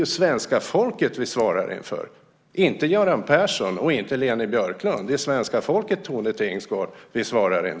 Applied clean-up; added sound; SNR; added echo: none; none; none; none.